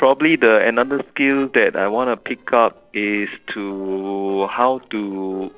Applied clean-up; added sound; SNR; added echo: neural separator model SepFormer DNS4.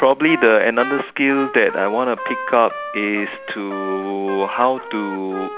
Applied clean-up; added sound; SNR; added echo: none; Trumpet; 12 dB; none.